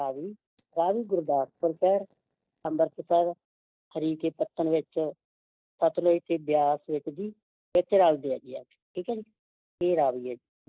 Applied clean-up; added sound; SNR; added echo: neural mask model DeepFilterNet 3.